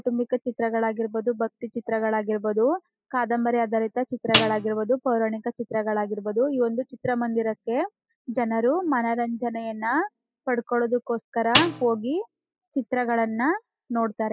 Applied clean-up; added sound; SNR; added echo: classical method spectral subtraction.